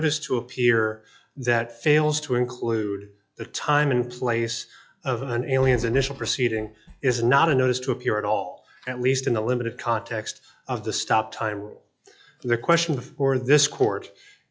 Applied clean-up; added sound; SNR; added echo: classical method log-MMSE.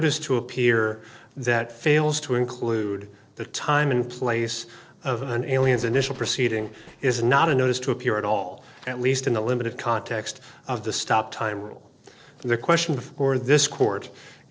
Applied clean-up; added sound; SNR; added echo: neural separator model SepFormer DNS4.